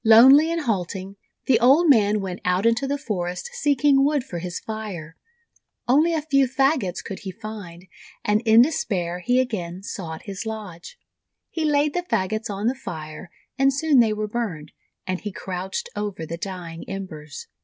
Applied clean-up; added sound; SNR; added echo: none; none; none; none.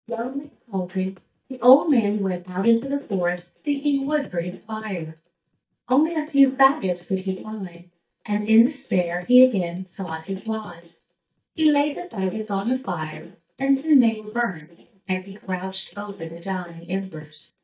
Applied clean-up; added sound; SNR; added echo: neural mask model DeepFilterNet 3.